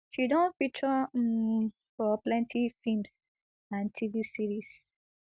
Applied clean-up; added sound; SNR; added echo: none; none; none; none.